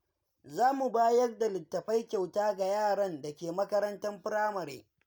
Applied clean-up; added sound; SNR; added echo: none; none; none; none.